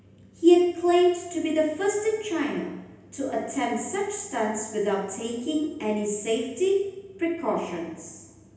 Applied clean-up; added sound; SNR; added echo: none; none; none; reverberation time 0.9 s.